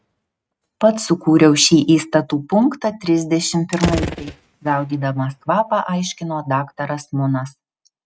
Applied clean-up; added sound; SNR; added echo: neural mask model RNNoise.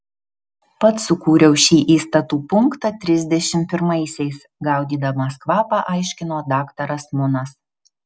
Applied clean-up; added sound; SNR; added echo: none; none; none; none.